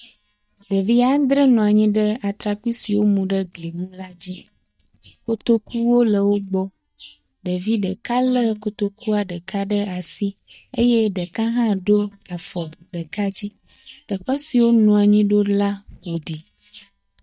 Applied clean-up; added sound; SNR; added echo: neural mask model DeepFilterNet 3.